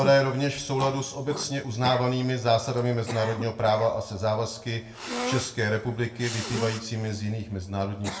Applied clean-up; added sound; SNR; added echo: none; Cough; 12 dB; reverberation time 0.6 s.